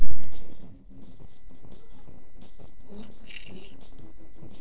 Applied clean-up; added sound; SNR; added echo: neural separator model SepFormer DNS4.